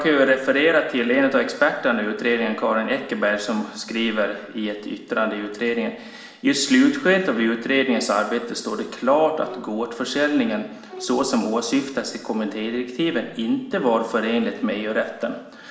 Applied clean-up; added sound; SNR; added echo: none; Bowed string instrument; 20 dB; reverberation time 0.9 s.